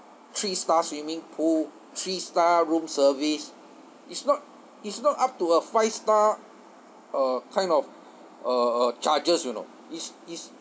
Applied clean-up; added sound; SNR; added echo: none; none; none; none.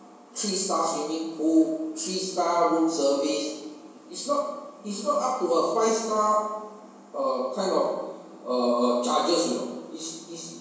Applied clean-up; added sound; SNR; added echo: none; none; none; reverberation time 1.0 s.